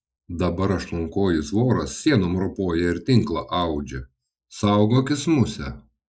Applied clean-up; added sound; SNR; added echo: neural mask model Resemble Enhance denoiser.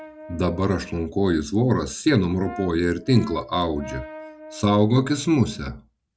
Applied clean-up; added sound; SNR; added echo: none; Brass instrument; 19 dB; none.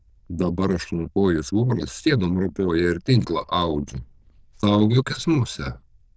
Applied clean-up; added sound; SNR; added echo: neural diffusion model UNIVERSE++.